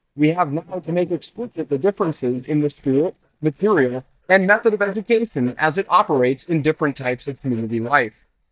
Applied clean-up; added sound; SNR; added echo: neural mask model DeepFilterNet 3.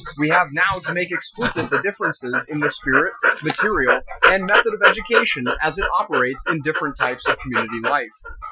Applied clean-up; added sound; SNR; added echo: classical method Wiener filter.